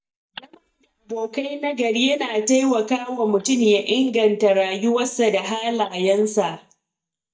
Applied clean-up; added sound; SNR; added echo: neural mask model DeepFilterNet 3.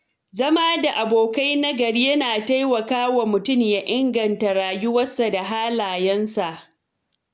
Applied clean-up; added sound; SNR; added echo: none; none; none; none.